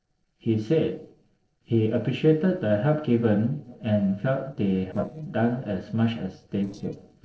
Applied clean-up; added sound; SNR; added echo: neural separator model SepFormer DNS4.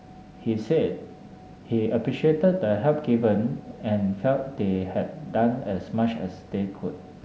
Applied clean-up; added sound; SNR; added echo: none; none; none; none.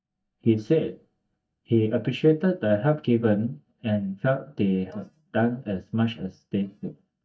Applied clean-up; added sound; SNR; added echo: neural mask model DeepFilterNet 3.